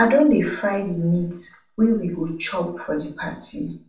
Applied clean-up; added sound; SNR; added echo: none; none; none; reverberation time 0.4 s.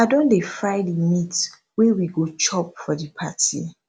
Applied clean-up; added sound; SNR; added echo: none; none; none; none.